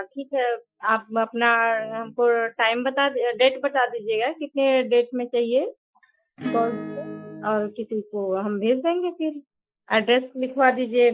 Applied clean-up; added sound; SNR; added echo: classical method Wiener filter.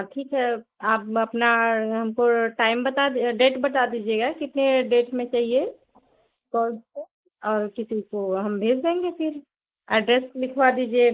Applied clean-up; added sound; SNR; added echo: neural mask model Resemble Enhance denoiser.